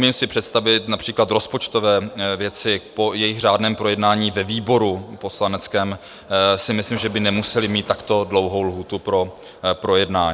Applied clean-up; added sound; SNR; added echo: none; none; none; none.